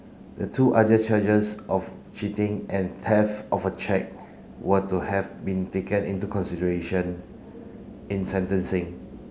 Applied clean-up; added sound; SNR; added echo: none; none; none; none.